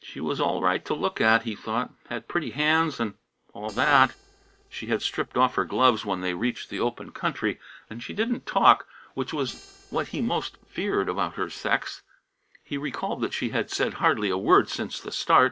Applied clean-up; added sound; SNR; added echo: neural separator model SepFormer DNS4.